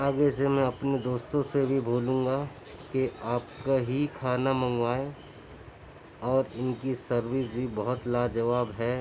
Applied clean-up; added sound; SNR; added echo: none; none; none; none.